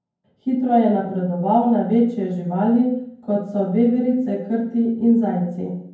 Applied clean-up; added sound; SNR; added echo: none; none; none; reverberation time 0.9 s.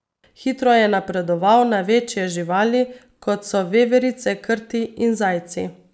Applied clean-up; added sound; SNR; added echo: none; none; none; none.